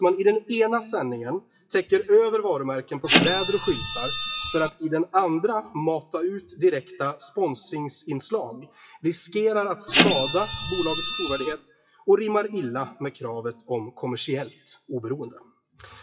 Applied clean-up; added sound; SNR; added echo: classical method WPE with log-MMSE.